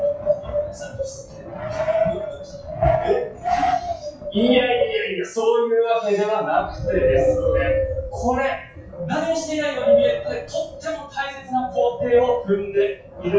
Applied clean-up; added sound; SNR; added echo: classical method WPE with log-MMSE.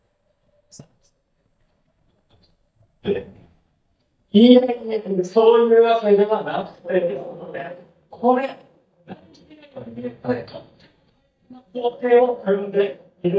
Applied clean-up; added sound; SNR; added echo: neural mask model DeepFilterNet 3.